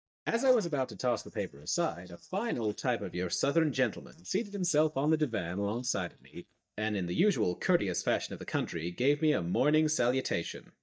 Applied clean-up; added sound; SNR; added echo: neural mask model DeepFilterNet 3.